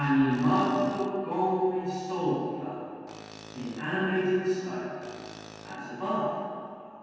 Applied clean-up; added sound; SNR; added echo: none; Tools; 19 dB; reverberation time 2.1 s.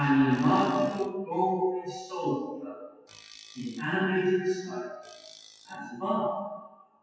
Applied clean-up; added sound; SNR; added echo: classical method WPE with log-MMSE.